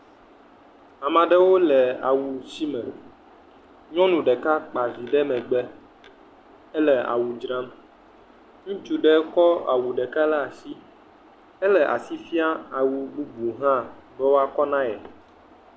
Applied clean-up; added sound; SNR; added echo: none; none; none; none.